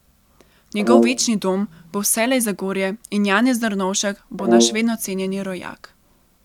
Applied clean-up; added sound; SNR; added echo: none; Brass instrument; -1 dB; none.